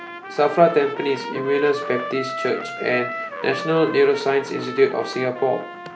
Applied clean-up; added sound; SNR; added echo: none; Trumpet; 10 dB; none.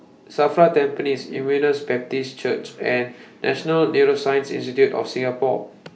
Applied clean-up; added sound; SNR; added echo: none; none; none; none.